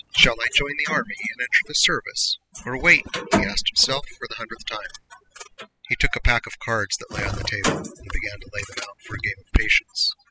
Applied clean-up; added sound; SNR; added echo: classical method spectral subtraction.